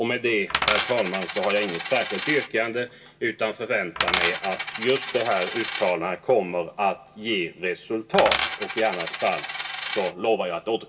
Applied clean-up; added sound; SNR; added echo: none; Coin (dropping); 3 dB; reverberation time 0.2 s.